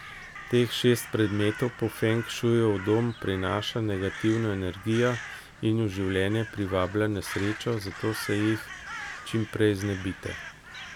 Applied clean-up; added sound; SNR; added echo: none; Crow; 13 dB; none.